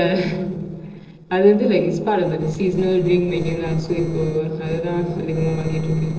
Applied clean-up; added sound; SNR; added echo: neural separator model SepFormer DNS4.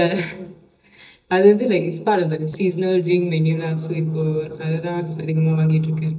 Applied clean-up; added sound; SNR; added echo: neural mask model DeepFilterNet 3.